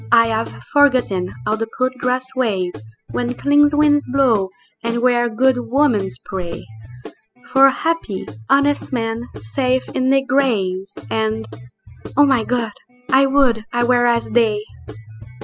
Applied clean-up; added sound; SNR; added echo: classical method spectral subtraction.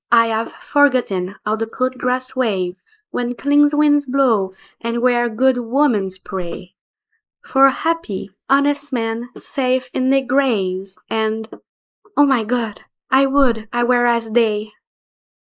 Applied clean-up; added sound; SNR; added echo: neural mask model Resemble Enhance denoiser.